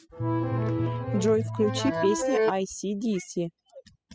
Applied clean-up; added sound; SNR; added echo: classical method spectral subtraction.